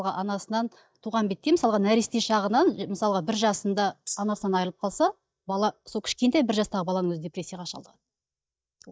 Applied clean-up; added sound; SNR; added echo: neural mask model DeepFilterNet 3.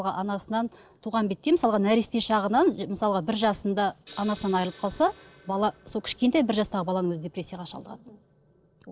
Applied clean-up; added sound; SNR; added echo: neural separator model SepFormer DNS4.